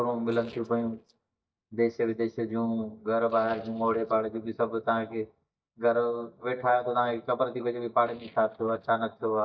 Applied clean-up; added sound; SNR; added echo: neural mask model DeepFilterNet 3.